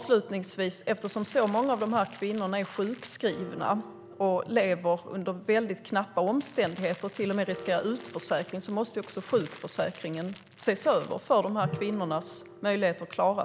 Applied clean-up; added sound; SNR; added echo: none; Crackle + Piano; 19 dB; none.